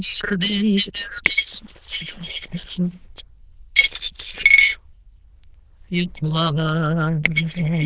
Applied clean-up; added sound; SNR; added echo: neural diffusion model UNIVERSE++.